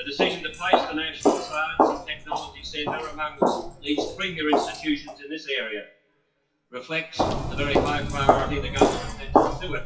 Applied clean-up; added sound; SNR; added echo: classical method WPE with log-MMSE.